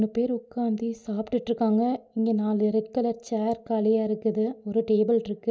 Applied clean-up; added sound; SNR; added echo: none; none; none; none.